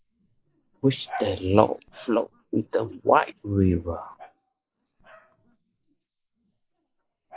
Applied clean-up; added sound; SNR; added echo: neural mask model Resemble Enhance denoiser.